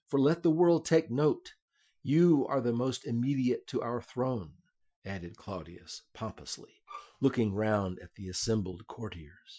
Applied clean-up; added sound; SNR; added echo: classical method Wiener filter.